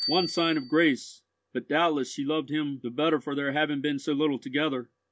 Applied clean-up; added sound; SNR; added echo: none; Bicycle bell; 15 dB; none.